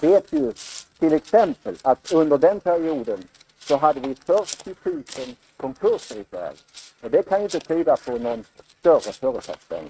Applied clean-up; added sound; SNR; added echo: neural mask model RNNoise.